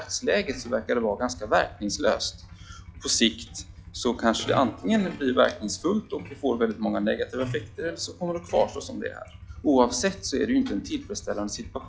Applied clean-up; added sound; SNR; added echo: classical method log-MMSE.